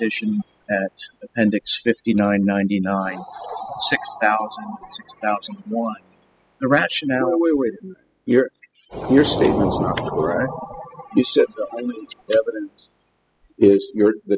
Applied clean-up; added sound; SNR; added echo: classical method spectral subtraction.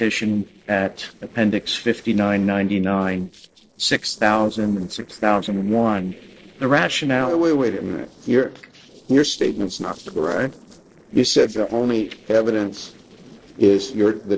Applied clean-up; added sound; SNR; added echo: neural separator model SepFormer DNS4.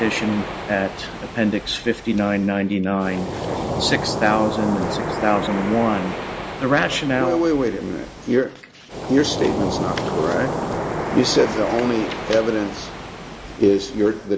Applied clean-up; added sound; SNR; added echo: none; Waves, surf; 6 dB; none.